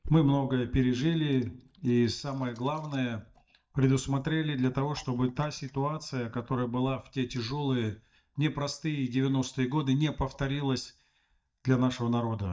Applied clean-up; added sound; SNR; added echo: neural mask model DeepFilterNet 3.